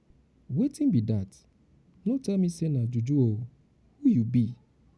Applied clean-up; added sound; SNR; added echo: none; none; none; none.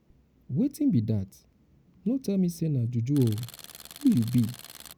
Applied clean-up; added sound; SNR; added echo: none; Tools; 18 dB; none.